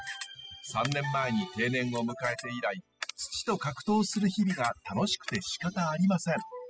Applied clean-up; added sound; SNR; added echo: classical method spectral subtraction.